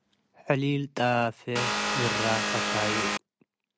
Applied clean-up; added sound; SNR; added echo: none; Vehicle; -2 dB; none.